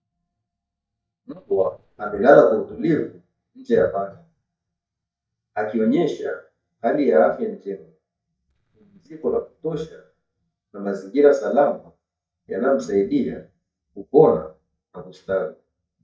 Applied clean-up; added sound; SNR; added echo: neural mask model DeepFilterNet 3.